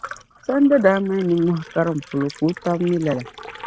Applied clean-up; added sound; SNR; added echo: neural mask model RNNoise.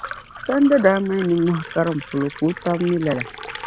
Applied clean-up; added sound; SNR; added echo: none; Liquid; 14 dB; none.